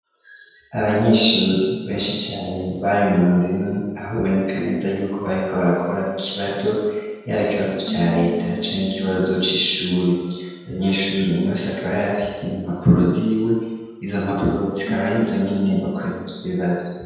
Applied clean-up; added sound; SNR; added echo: none; Keyboard (musical); 13 dB; reverberation time 1.2 s.